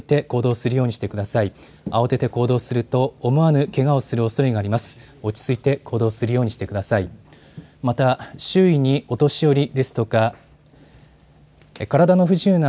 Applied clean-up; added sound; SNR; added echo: none; none; none; none.